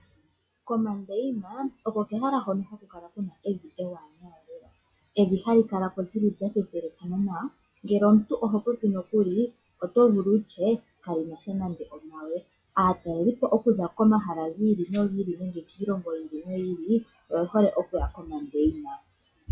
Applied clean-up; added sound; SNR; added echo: classical method log-MMSE.